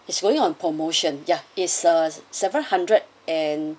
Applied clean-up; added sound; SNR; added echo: none; none; none; none.